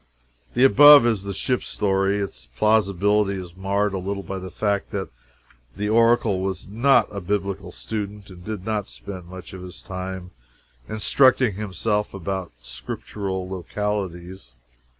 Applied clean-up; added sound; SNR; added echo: none; none; none; none.